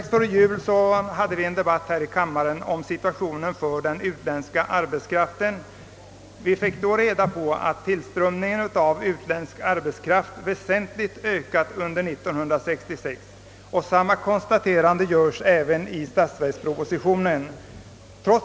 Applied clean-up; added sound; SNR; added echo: none; none; none; none.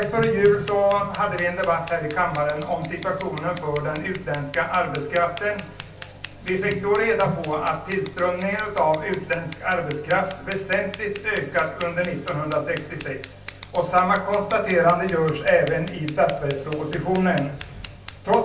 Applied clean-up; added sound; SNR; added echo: none; Scissors; 15 dB; reverberation time 0.3 s.